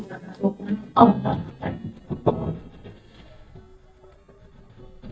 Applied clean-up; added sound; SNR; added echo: neural mask model DeepFilterNet 3.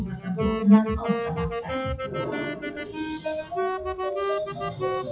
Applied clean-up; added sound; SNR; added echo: classical method WPE with log-MMSE.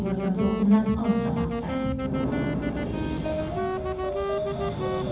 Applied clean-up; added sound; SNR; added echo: none; Wind instrument, woodwind instrument; 4 dB; reverberation time 0.9 s.